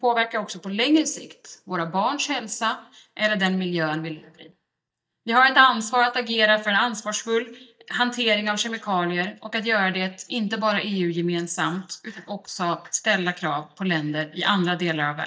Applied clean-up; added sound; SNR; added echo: neural mask model DeepFilterNet 3.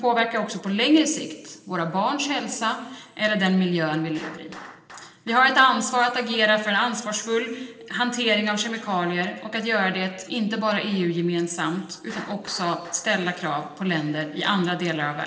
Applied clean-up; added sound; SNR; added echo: neural separator model SepFormer DNS4.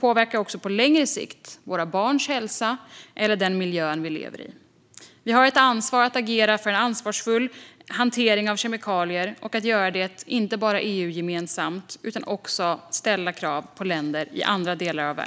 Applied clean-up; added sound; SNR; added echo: none; none; none; none.